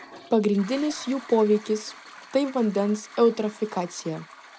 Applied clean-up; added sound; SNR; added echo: none; Toilet flush; 20 dB; none.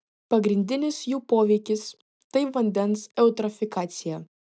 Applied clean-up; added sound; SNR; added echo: none; none; none; none.